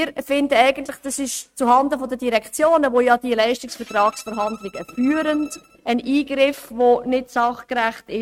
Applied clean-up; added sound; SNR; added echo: neural mask model RNNoise.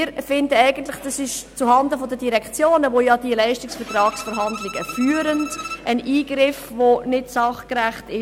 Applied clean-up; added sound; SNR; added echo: none; Bowed string instrument; 13 dB; none.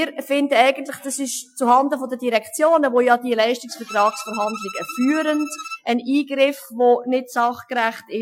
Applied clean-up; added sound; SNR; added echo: classical method Wiener filter.